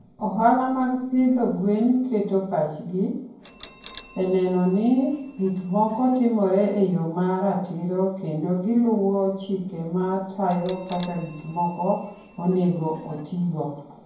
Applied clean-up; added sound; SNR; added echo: none; Bell; 15 dB; reverberation time 0.9 s.